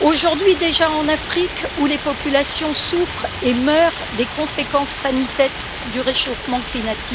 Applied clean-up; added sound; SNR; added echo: none; Stream; 8 dB; none.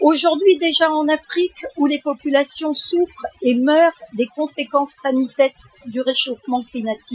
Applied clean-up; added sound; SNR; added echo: classical method Wiener filter.